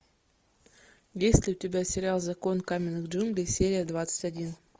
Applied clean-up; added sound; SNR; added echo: none; none; none; none.